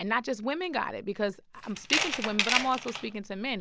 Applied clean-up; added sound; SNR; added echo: none; Tools; 0 dB; none.